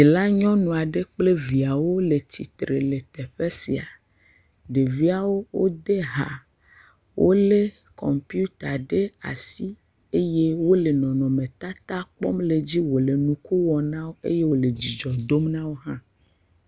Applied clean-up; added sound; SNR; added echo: none; none; none; none.